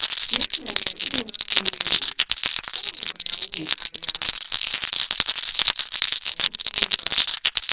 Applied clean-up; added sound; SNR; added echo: neural separator model SepFormer WHAMR!.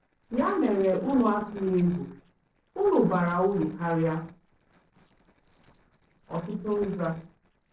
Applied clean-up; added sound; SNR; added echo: neural separator model SepFormer DNS4.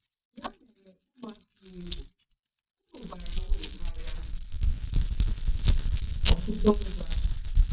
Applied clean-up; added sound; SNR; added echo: neural mask model DeepFilterNet 3.